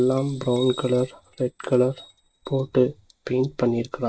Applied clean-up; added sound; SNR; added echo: neural mask model RNNoise.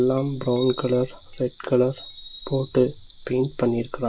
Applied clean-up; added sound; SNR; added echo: none; Bird vocalization, bird call, bird song + Chink, clink; 16 dB; none.